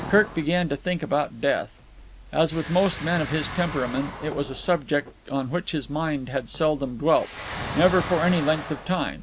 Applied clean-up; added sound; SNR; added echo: none; Explosion; 11 dB; none.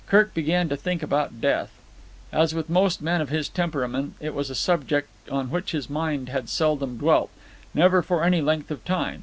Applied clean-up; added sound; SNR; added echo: none; none; none; none.